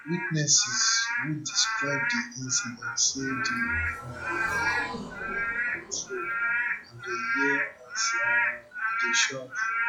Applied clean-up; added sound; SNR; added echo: classical method log-MMSE.